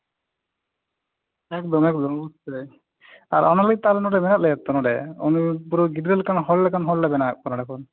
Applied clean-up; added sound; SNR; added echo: none; none; none; none.